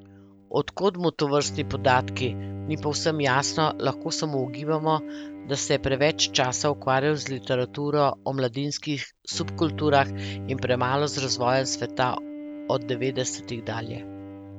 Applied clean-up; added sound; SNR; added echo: none; Bowed string instrument; 11 dB; none.